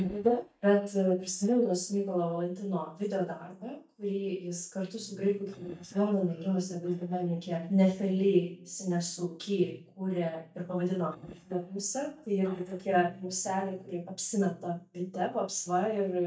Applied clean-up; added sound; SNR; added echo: neural mask model DeepFilterNet 3.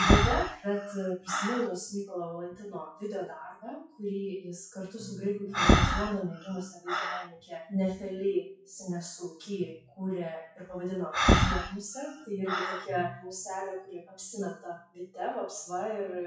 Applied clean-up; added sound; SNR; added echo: classical method WPE with log-MMSE.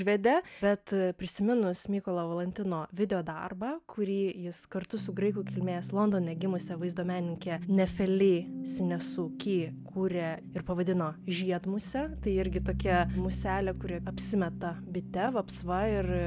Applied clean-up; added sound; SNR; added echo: none; none; none; none.